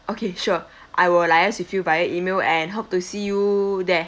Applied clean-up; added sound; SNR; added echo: none; none; none; none.